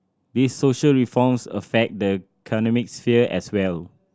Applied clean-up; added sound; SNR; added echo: none; none; none; none.